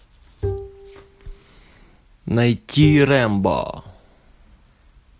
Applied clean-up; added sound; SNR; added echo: none; Bowed string instrument; 10 dB; none.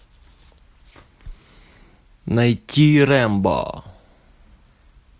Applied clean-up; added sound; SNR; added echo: none; none; none; none.